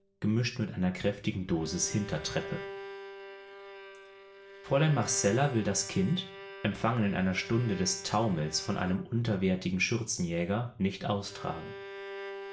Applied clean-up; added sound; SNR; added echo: none; Bowed string instrument; 15 dB; reverberation time 0.4 s.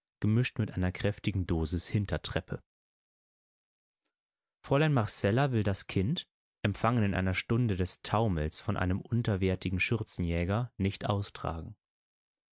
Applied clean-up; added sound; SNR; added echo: none; none; none; none.